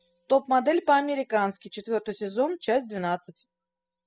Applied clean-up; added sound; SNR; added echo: classical method spectral subtraction.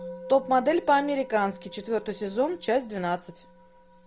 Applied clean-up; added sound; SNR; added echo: none; Musical instrument; 17 dB; none.